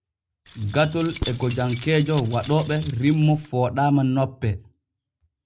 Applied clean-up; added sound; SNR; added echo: none; Keys jangling; 10 dB; none.